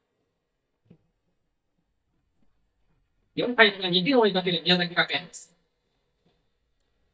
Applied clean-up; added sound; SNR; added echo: neural mask model DeepFilterNet 3.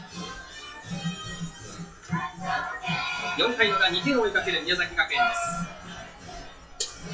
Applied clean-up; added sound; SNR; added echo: classical method WPE with log-MMSE.